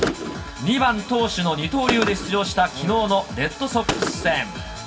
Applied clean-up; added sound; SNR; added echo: none; Gunshot, gunfire; 8 dB; reverberation time 2.0 s.